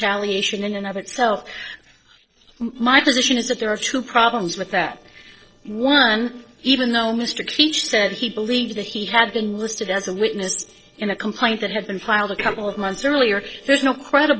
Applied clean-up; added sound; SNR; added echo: neural separator model SepFormer DNS4.